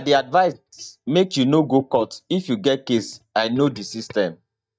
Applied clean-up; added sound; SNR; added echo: neural mask model DeepFilterNet 3.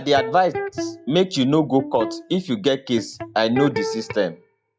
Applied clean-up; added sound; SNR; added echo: classical method log-MMSE.